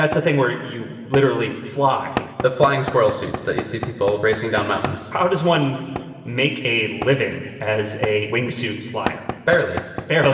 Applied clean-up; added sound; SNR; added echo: none; Knock / Wood; 12 dB; reverberation time 2.6 s.